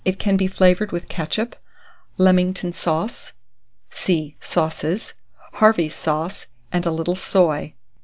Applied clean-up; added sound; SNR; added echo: none; none; none; none.